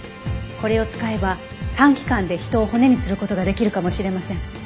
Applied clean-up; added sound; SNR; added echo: none; none; none; none.